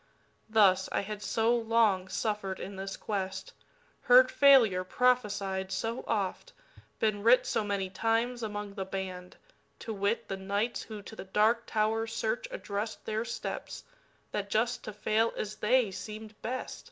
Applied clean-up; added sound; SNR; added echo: none; none; none; none.